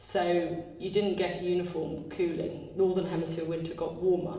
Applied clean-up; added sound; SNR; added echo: none; none; none; reverberation time 1.1 s.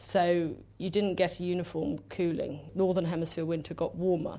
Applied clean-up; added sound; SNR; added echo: none; none; none; none.